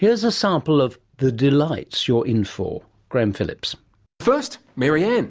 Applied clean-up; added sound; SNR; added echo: none; none; none; none.